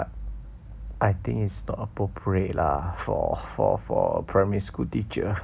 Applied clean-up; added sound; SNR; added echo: none; none; none; none.